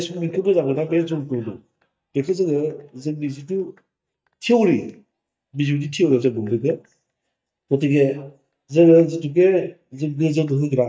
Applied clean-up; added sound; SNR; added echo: neural mask model DeepFilterNet 3.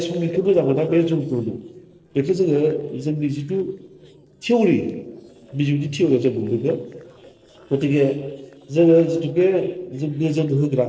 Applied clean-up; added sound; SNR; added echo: neural separator model SepFormer DNS4.